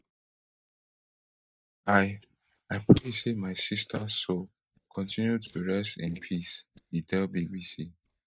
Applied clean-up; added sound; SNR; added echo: neural mask model DeepFilterNet 3.